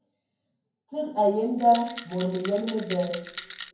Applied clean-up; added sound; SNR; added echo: none; Rattle; 14 dB; reverberation time 0.9 s.